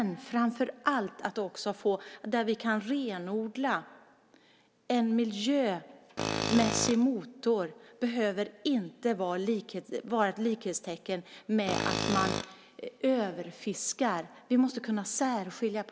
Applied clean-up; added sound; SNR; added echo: none; Tools; 3 dB; none.